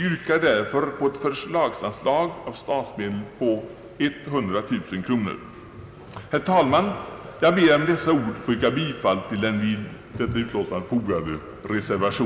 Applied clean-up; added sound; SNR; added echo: none; none; none; none.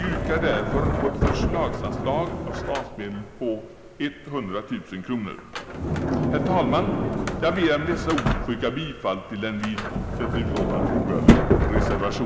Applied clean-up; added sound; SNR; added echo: none; Sliding door; -3 dB; none.